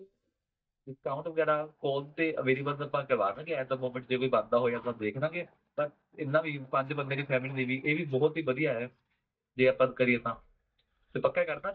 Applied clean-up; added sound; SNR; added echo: neural mask model DeepFilterNet 3.